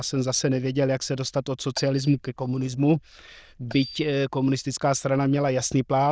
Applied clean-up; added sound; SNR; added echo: neural diffusion model UNIVERSE++.